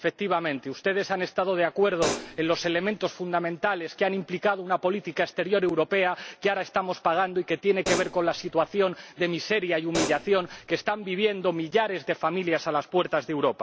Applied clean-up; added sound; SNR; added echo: none; Hi-hat; 8 dB; none.